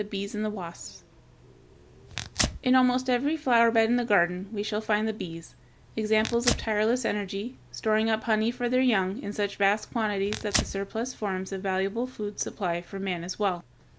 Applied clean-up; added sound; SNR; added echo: none; Tearing; 12 dB; none.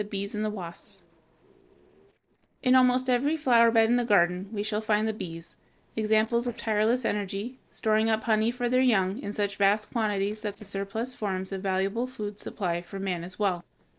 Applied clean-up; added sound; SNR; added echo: neural separator model SepFormer DNS4.